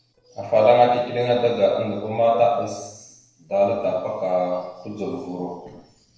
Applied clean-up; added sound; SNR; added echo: neural separator model SepFormer DNS4.